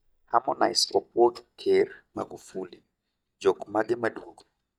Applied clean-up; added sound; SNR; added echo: neural mask model DeepFilterNet 3.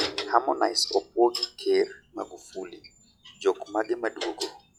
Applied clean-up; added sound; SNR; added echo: classical method log-MMSE.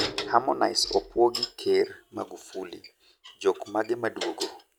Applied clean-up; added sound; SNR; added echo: none; none; none; none.